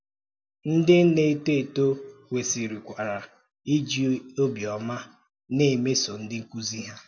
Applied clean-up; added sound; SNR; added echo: none; none; none; none.